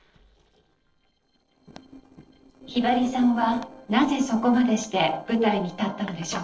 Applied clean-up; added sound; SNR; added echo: neural separator model SepFormer DNS4.